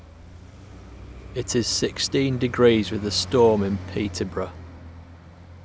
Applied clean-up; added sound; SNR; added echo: none; Traffic noise, roadway noise; 14 dB; none.